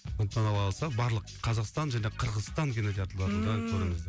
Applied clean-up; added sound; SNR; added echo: none; none; none; none.